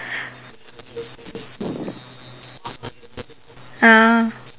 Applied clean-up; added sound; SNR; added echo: none; none; none; none.